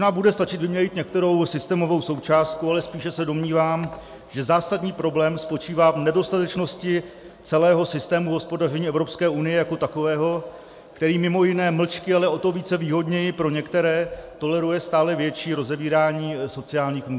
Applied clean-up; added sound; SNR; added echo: none; none; none; none.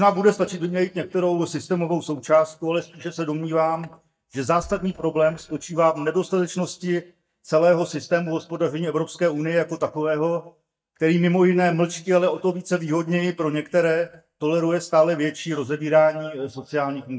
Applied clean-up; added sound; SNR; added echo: neural mask model DeepFilterNet 3.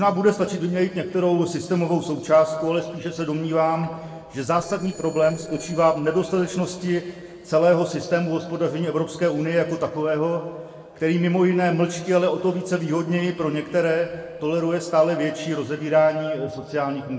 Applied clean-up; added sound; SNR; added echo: neural separator model SepFormer DNS4.